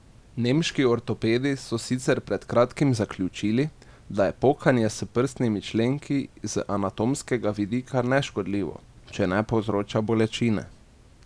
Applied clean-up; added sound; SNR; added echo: none; none; none; none.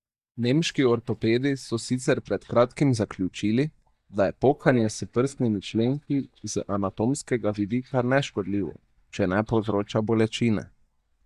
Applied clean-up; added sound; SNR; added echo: neural mask model DeepFilterNet 3.